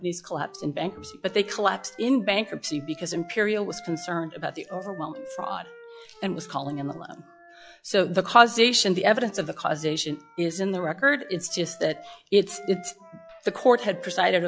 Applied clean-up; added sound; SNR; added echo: classical method log-MMSE.